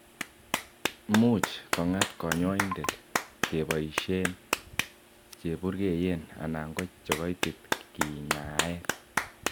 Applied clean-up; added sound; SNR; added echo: none; Clapping; 3 dB; none.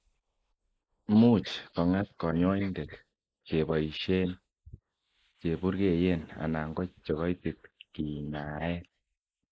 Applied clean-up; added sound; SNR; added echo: neural mask model Resemble Enhance denoiser.